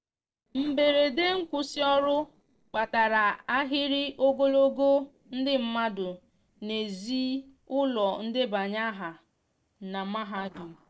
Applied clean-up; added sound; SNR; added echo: neural separator model SepFormer DNS4.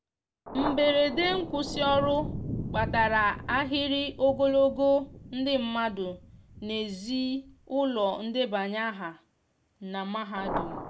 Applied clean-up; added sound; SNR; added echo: none; Thunder; 10 dB; none.